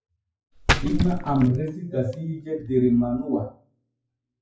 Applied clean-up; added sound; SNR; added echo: classical method WPE with log-MMSE.